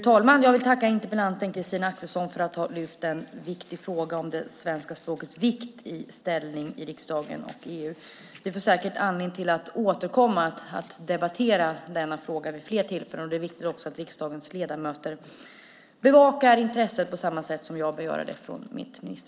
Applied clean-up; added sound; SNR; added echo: none; none; none; none.